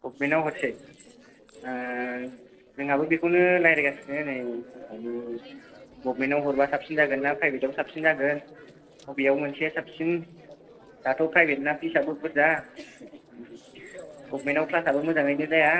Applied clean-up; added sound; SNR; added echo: neural separator model SepFormer DNS4.